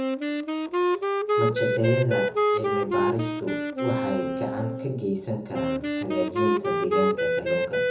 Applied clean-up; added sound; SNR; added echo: none; Wind instrument, woodwind instrument; -4 dB; reverberation time 0.6 s.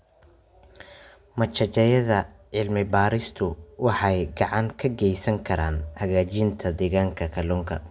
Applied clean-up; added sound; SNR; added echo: none; none; none; none.